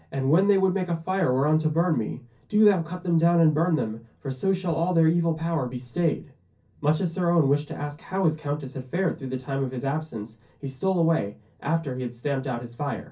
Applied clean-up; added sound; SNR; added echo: none; none; none; reverberation time 0.3 s.